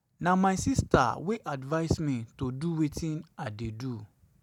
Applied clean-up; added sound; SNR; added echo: none; none; none; none.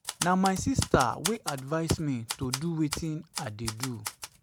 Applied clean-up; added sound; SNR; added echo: none; Typewriter; 9 dB; none.